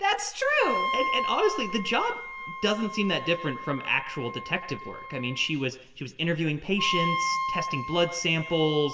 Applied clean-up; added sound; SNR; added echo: none; Wind instrument, woodwind instrument; 6 dB; reverberation time 1.9 s.